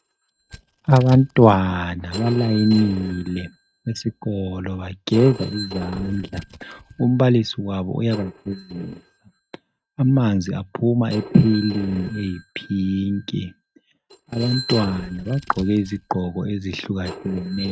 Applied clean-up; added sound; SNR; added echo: neural mask model RNNoise.